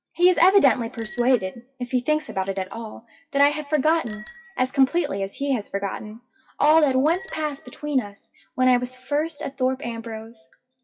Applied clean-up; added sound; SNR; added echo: classical method WPE with log-MMSE.